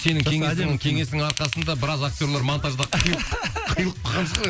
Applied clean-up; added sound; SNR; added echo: none; Ratchet, pawl / Tools; 11 dB; none.